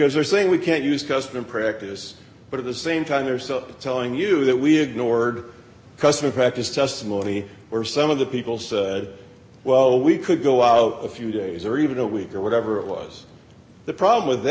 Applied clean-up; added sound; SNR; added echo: none; none; none; none.